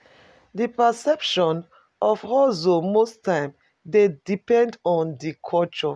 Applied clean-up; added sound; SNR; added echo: none; none; none; none.